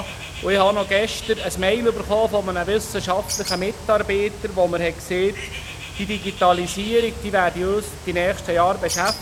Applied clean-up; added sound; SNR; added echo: none; Bird; 11 dB; none.